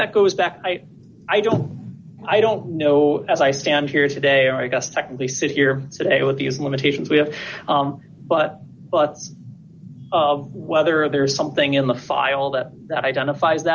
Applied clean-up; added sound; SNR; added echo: none; none; none; none.